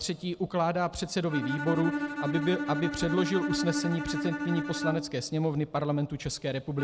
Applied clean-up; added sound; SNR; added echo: none; Bowed string instrument; 4 dB; none.